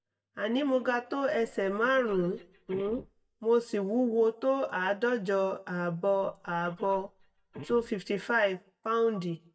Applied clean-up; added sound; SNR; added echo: neural mask model DeepFilterNet 3.